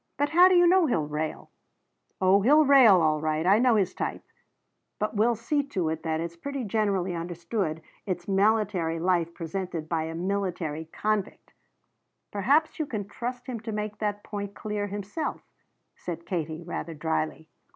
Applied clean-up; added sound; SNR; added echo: none; none; none; none.